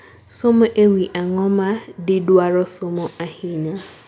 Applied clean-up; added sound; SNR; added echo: none; none; none; none.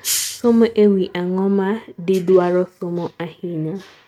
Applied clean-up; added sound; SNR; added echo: neural mask model RNNoise.